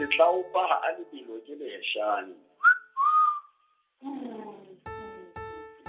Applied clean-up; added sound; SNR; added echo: none; Piano; 19 dB; reverberation time 0.2 s.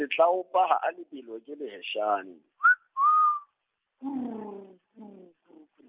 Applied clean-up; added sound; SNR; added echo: none; none; none; none.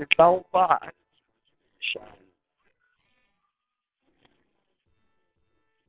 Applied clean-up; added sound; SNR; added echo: neural separator model SepFormer WHAMR!.